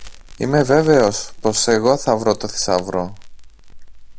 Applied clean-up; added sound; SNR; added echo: none; Crackle; 15 dB; none.